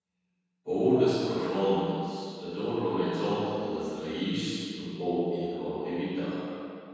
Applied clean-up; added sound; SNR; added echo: none; none; none; reverberation time 2.1 s.